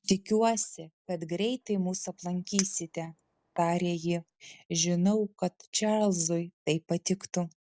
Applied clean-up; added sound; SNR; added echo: none; Chink, clink; 14 dB; none.